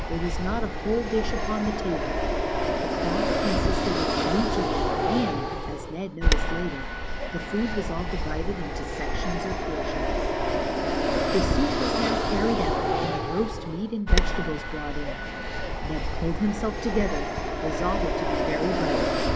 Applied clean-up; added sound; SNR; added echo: none; Fixed-wing aircraft, airplane; -5 dB; none.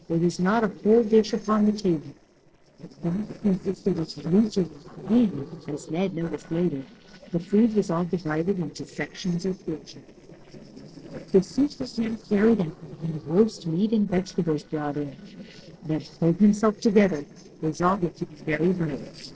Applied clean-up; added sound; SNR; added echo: neural separator model SepFormer DNS4.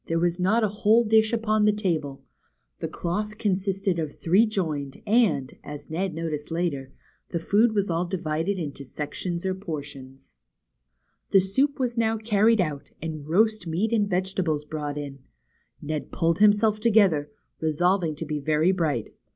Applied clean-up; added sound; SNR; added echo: none; none; none; none.